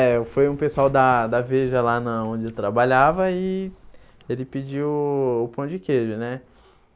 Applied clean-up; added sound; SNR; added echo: none; none; none; none.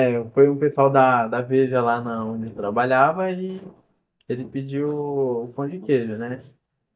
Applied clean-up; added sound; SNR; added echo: neural mask model DeepFilterNet 3.